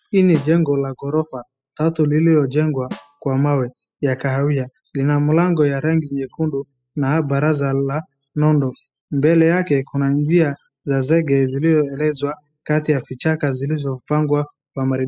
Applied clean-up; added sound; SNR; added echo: classical method spectral subtraction.